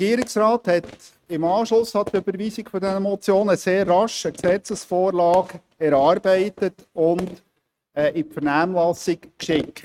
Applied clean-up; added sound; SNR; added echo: neural mask model RNNoise.